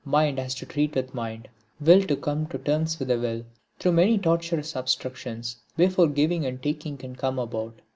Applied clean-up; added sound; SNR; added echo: none; none; none; none.